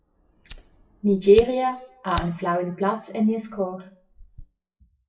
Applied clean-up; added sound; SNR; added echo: classical method WPE with log-MMSE.